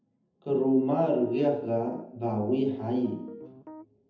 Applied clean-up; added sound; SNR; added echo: none; Piano; 19 dB; reverberation time 0.8 s.